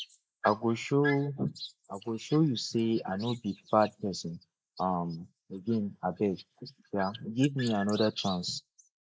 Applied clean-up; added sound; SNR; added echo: neural mask model Resemble Enhance denoiser.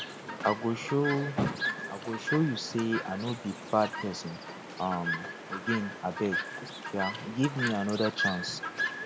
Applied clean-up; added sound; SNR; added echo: none; Chirp, tweet; 4 dB; none.